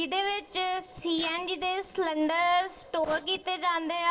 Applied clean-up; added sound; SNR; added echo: neural separator model SepFormer DNS4.